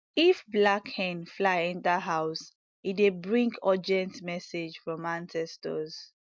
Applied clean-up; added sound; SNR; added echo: none; none; none; none.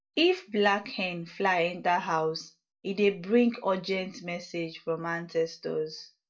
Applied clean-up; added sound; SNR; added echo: none; none; none; reverberation time 0.2 s.